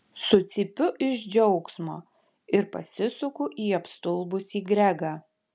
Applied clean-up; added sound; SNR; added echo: none; none; none; none.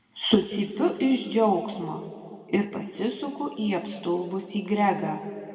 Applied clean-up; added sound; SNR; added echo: none; none; none; reverberation time 2.2 s.